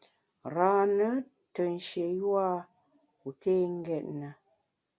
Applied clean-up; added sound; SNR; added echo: none; none; none; none.